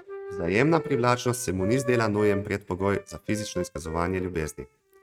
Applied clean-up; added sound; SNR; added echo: neural mask model RNNoise.